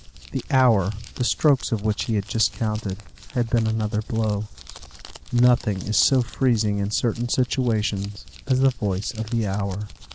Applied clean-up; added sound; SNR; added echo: none; Crumpling, crinkling; 18 dB; none.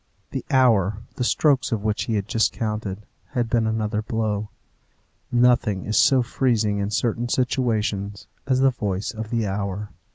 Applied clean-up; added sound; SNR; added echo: none; none; none; none.